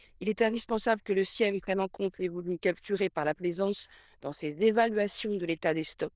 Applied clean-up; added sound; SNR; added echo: neural diffusion model UNIVERSE++.